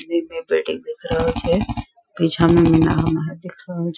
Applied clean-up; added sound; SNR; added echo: classical method Wiener filter.